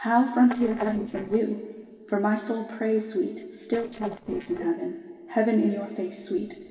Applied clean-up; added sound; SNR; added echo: neural separator model SepFormer DNS4.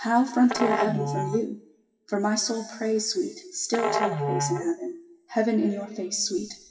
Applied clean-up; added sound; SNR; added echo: classical method WPE with log-MMSE.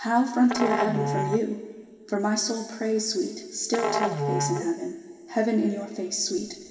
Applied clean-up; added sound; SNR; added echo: none; Musical instrument; 4 dB; reverberation time 2.7 s.